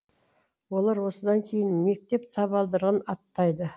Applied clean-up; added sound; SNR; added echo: none; none; none; none.